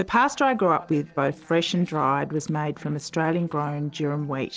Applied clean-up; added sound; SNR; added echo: neural separator model SepFormer DNS4.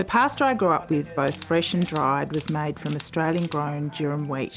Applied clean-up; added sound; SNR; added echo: none; Camera; 18 dB; none.